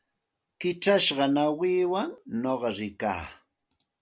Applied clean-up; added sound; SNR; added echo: none; none; none; none.